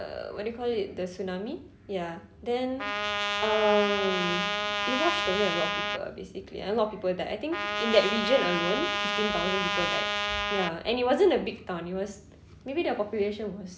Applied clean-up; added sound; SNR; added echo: none; Trumpet; 0 dB; none.